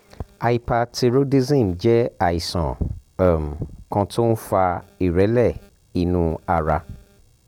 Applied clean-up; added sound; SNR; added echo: none; none; none; none.